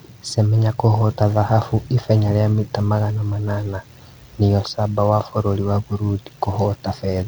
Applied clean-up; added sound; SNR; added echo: none; none; none; none.